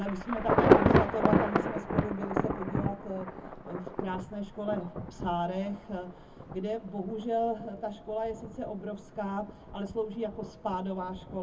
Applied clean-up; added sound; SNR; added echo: none; Thunder / Traffic noise, roadway noise / Rain / Insect; -3 dB; reverberation time 0.3 s.